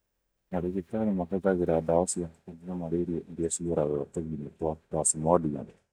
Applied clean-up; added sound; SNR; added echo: neural mask model DeepFilterNet 3.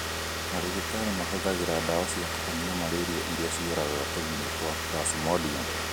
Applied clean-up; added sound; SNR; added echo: none; Car; 0 dB; none.